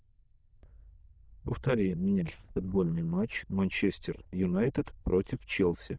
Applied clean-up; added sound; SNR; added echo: neural diffusion model UNIVERSE++.